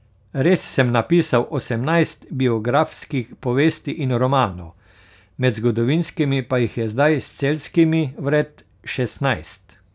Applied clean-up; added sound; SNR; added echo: none; none; none; none.